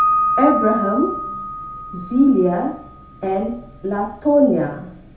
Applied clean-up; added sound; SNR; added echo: none; Piano; 5 dB; reverberation time 0.3 s.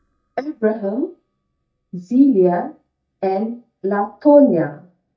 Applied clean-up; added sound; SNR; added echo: neural mask model DeepFilterNet 3.